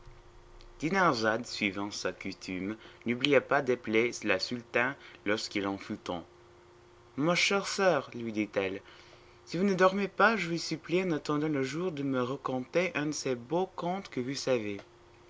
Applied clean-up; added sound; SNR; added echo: none; none; none; none.